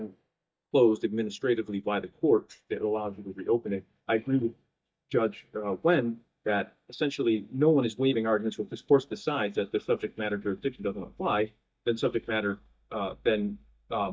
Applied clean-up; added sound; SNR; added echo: neural mask model DeepFilterNet 3.